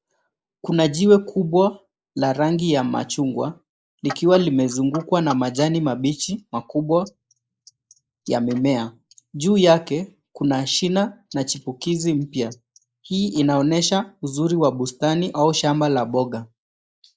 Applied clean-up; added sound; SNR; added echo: neural mask model Resemble Enhance denoiser.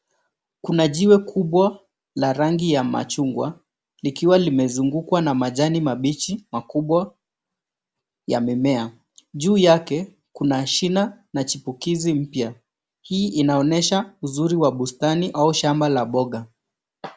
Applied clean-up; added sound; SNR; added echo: none; none; none; none.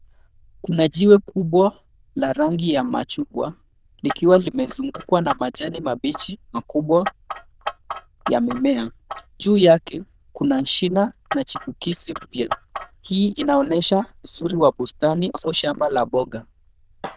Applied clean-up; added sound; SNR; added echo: neural diffusion model UNIVERSE++.